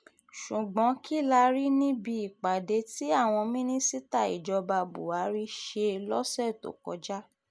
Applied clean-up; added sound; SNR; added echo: none; none; none; none.